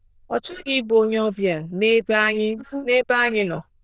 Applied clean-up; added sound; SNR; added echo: neural diffusion model UNIVERSE++.